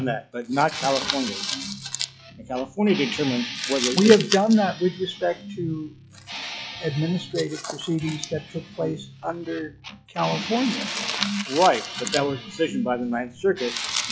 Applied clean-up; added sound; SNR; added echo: classical method log-MMSE.